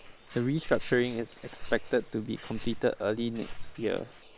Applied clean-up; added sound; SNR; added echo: neural separator model SepFormer WHAM!.